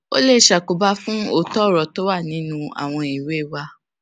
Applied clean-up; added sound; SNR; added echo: none; none; none; none.